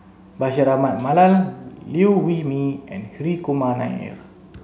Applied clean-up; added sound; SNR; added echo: none; none; none; none.